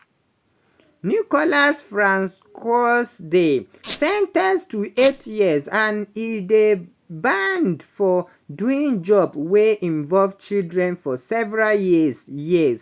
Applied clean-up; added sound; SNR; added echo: none; Squeak; 15 dB; none.